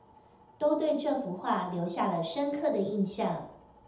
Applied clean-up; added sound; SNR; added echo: none; none; none; reverberation time 0.7 s.